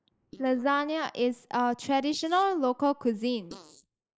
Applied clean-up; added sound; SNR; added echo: neural mask model Resemble Enhance denoiser.